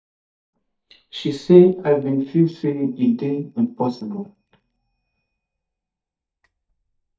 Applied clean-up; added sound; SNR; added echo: neural mask model DeepFilterNet 3.